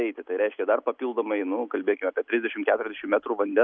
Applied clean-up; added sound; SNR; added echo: none; none; none; none.